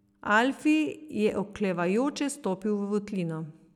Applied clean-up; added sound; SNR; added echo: none; none; none; none.